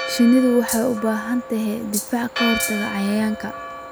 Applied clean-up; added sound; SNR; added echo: none; Rattle (instrument) + Church bell; 8 dB; none.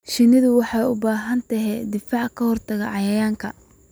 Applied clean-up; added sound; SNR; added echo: none; none; none; none.